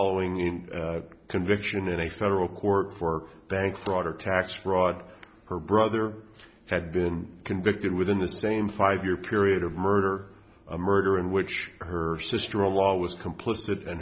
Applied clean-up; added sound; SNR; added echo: none; none; none; none.